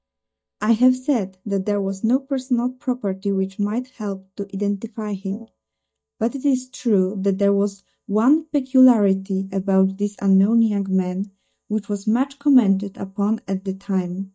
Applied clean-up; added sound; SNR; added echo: neural mask model DeepFilterNet 3.